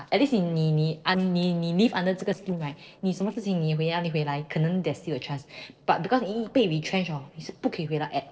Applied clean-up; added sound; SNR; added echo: neural separator model SepFormer DNS4.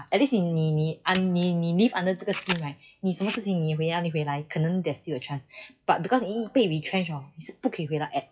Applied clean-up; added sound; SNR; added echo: classical method WPE with log-MMSE.